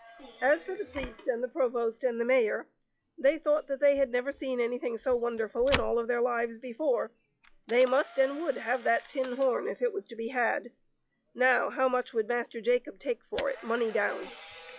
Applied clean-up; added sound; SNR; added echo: classical method log-MMSE.